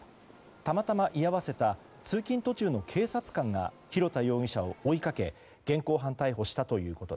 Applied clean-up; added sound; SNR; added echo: none; none; none; none.